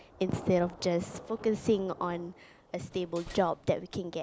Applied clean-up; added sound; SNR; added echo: none; Slam + Thunder / Rain; 18 dB; none.